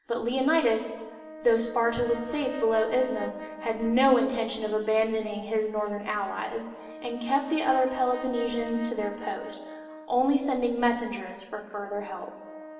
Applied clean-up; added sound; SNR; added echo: none; Brass instrument; 15 dB; reverberation time 1.3 s.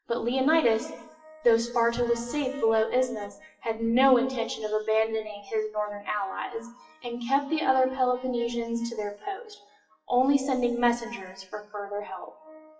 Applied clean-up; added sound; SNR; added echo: classical method WPE with log-MMSE.